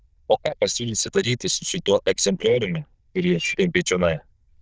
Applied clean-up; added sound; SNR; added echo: neural diffusion model UNIVERSE++.